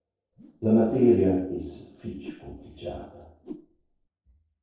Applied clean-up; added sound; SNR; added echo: neural separator model SepFormer DNS4.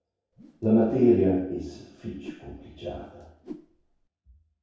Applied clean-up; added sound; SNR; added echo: none; Whoosh, swoosh, swish; 20 dB; reverberation time 0.7 s.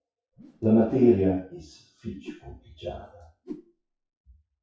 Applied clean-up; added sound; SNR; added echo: classical method WPE with log-MMSE.